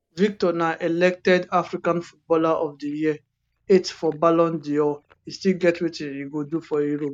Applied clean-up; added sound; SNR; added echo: neural mask model DeepFilterNet 3.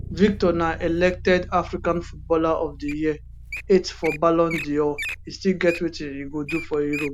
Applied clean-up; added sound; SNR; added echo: none; Wild animals + Bass guitar; 12 dB; none.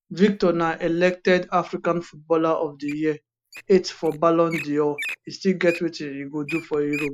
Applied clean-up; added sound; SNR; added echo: neural mask model Resemble Enhance denoiser.